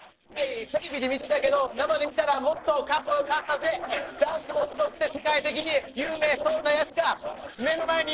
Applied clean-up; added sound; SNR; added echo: neural separator model SepFormer DNS4.